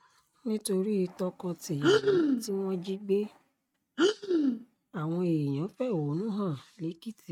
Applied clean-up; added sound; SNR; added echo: neural mask model RNNoise.